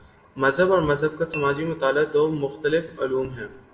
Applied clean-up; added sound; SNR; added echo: none; Tap / Glass; 17 dB; reverberation time 0.8 s.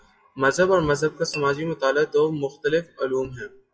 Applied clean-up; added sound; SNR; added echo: classical method WPE with log-MMSE.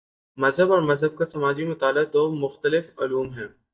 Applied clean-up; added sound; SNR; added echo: neural mask model DeepFilterNet 3.